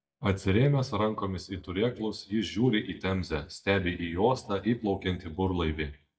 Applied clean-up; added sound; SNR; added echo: neural mask model DeepFilterNet 3.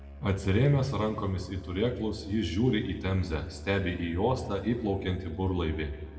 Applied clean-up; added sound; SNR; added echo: none; Musical instrument; 16 dB; reverberation time 1.3 s.